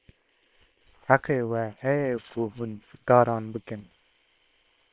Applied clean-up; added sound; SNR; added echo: neural separator model SepFormer WHAM!.